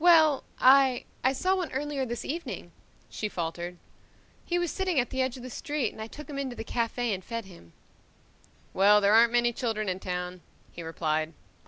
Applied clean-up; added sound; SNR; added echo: none; none; none; none.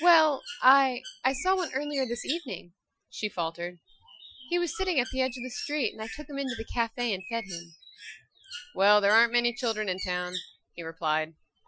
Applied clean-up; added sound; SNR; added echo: classical method Wiener filter.